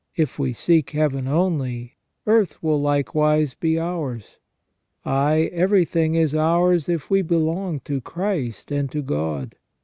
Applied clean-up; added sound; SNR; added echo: none; none; none; none.